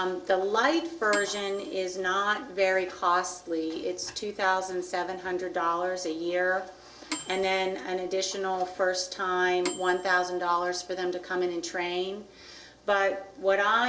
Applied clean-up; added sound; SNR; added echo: none; Microwave oven / Bell; 13 dB; reverberation time 0.2 s.